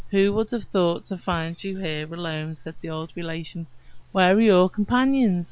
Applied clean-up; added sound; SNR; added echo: none; Gull, seagull / Fowl; 16 dB; none.